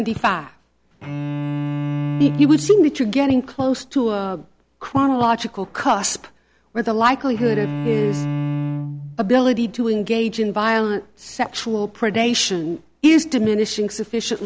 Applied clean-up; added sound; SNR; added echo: none; Bowed string instrument; 7 dB; none.